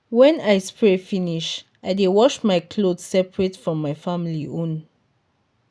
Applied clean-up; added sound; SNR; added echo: none; none; none; none.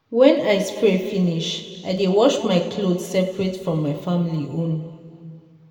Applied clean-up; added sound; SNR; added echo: none; none; none; reverberation time 2.0 s.